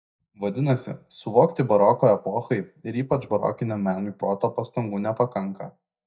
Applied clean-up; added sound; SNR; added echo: neural mask model DeepFilterNet 3.